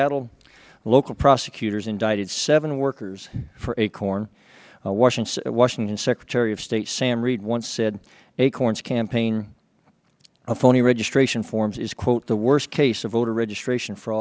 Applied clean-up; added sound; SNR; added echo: none; none; none; none.